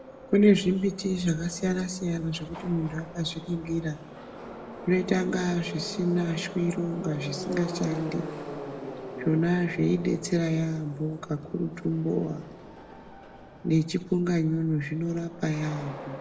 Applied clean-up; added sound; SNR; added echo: none; Subway, metro, underground; 12 dB; reverberation time 1.1 s.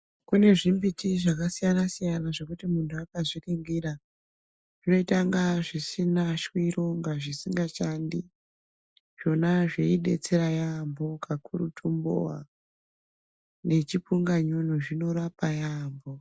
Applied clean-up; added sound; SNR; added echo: none; none; none; none.